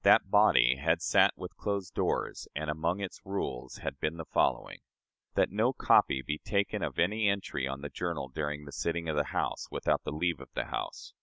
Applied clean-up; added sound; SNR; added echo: none; none; none; none.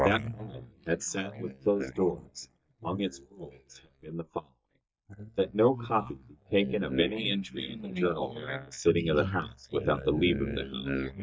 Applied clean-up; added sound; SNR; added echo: neural mask model DeepFilterNet 3.